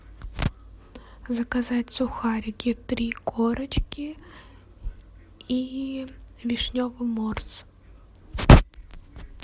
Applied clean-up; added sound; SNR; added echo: none; none; none; none.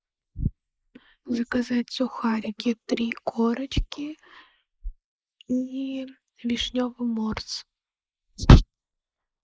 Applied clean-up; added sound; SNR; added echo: neural mask model Resemble Enhance denoiser.